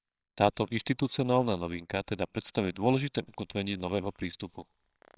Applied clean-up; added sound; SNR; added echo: neural separator model SepFormer WHAMR!.